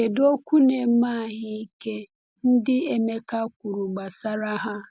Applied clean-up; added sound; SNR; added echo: none; none; none; none.